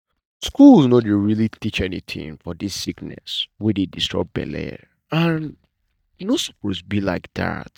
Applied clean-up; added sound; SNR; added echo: neural mask model DeepFilterNet 3.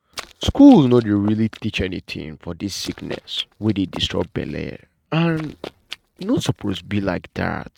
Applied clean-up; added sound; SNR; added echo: neural mask model RNNoise.